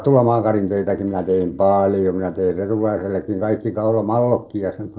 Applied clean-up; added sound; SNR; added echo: neural separator model SepFormer DNS4.